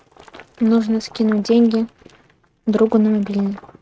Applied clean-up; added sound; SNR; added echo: neural mask model RNNoise.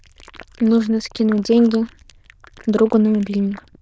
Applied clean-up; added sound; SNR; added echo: neural diffusion model UNIVERSE++.